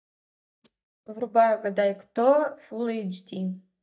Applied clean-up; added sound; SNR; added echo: neural mask model DeepFilterNet 3.